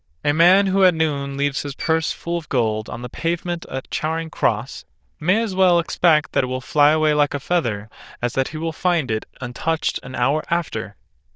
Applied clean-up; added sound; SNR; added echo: neural diffusion model UNIVERSE++.